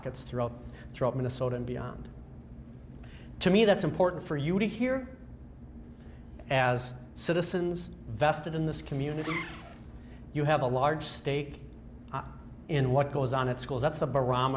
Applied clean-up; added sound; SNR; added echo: none; Zipper (clothing); 13 dB; none.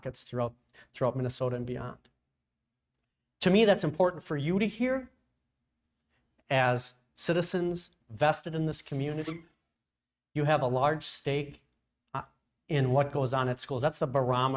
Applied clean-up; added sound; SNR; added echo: neural mask model RNNoise.